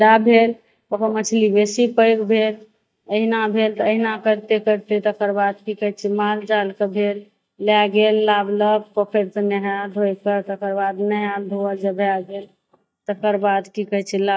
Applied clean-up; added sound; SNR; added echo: neural mask model DeepFilterNet 3.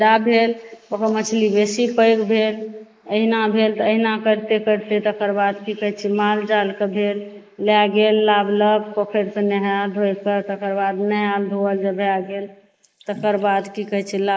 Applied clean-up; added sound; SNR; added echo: neural mask model Resemble Enhance denoiser.